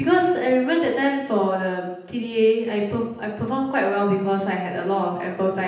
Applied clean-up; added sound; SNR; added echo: none; none; none; reverberation time 0.9 s.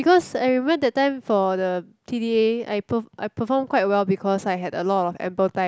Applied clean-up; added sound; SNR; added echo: none; none; none; none.